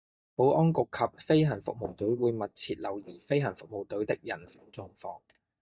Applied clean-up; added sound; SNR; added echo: neural mask model DeepFilterNet 3.